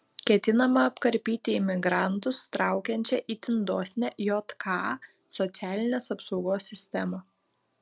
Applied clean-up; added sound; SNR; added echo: none; none; none; none.